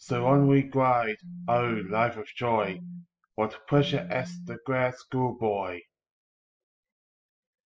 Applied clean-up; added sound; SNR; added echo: classical method spectral subtraction.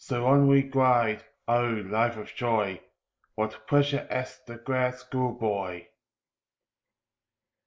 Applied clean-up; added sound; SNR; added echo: neural mask model Resemble Enhance denoiser.